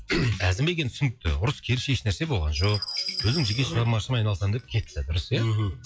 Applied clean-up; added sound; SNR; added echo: classical method log-MMSE.